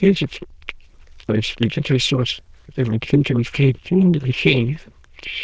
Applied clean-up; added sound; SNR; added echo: neural diffusion model UNIVERSE++.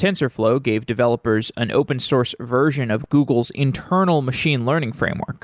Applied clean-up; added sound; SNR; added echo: none; none; none; none.